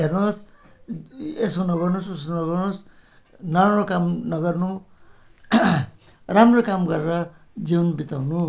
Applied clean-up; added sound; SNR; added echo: none; none; none; none.